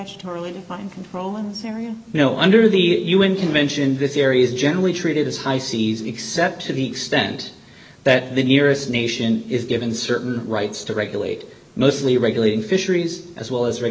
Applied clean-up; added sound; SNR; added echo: none; none; none; none.